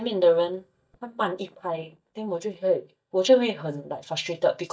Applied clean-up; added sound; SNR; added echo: neural mask model DeepFilterNet 3.